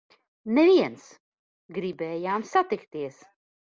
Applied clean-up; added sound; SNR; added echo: none; none; none; none.